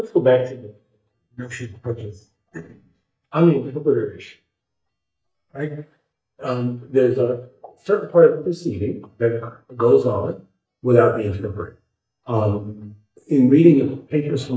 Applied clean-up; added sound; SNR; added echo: neural mask model DeepFilterNet 3.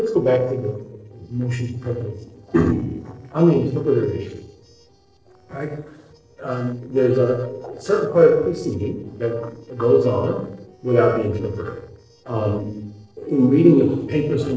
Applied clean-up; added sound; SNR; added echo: neural separator model SepFormer DNS4.